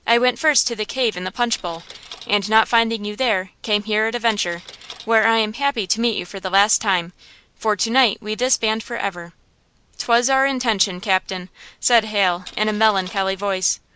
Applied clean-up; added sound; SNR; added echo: none; Coin (dropping); 20 dB; none.